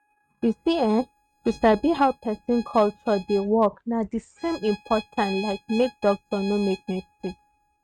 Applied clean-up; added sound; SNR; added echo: neural mask model RNNoise.